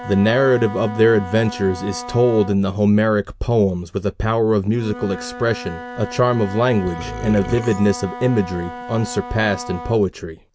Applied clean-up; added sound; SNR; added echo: none; Wind instrument, woodwind instrument + Burping, eructation; 13 dB; none.